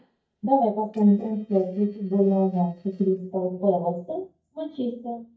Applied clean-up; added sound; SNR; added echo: neural mask model DeepFilterNet 3.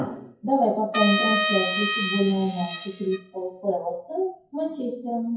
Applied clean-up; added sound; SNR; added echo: classical method WPE with log-MMSE.